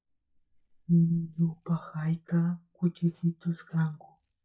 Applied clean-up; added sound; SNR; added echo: neural mask model DeepFilterNet 3.